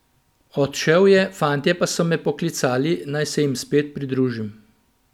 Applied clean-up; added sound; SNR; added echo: none; none; none; none.